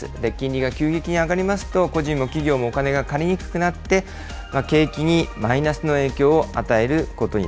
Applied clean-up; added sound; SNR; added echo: none; none; none; none.